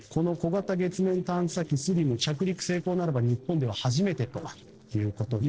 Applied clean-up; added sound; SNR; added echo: neural separator model SepFormer DNS4.